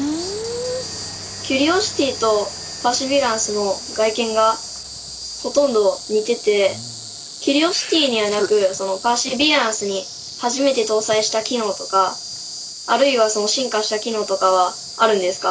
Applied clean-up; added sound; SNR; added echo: none; Insect; 12 dB; none.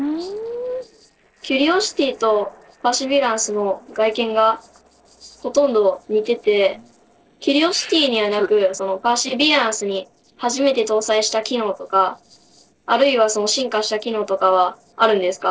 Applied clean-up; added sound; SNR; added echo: neural separator model SepFormer DNS4.